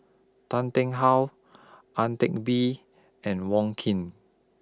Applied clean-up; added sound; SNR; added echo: none; none; none; none.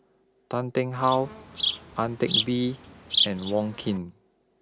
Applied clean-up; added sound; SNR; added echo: none; Insect; 1 dB; none.